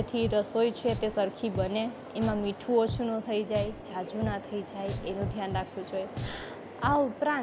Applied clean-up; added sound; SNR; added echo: none; Drum; 9 dB; none.